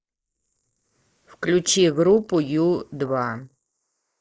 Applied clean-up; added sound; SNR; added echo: neural mask model Resemble Enhance denoiser.